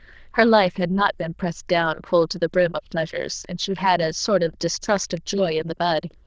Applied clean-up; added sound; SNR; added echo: neural diffusion model UNIVERSE++.